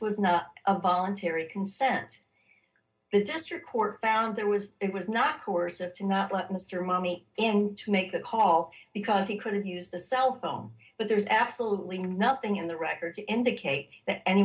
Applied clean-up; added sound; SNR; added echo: none; none; none; reverberation time 0.2 s.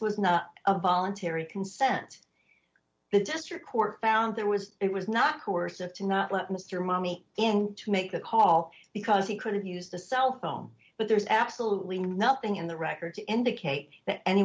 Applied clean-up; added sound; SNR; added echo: none; none; none; none.